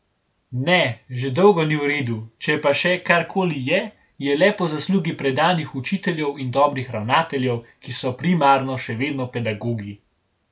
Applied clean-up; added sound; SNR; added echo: none; none; none; none.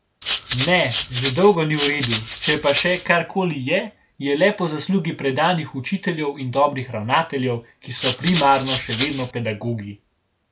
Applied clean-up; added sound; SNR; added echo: none; Rattle (instrument); 6 dB; none.